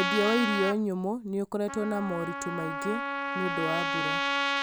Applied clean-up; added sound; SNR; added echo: none; Trumpet; 1 dB; none.